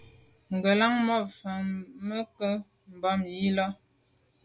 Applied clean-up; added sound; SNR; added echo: none; none; none; none.